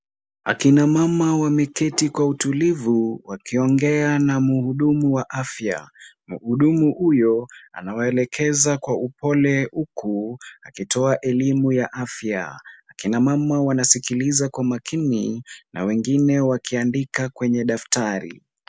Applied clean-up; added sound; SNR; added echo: none; none; none; none.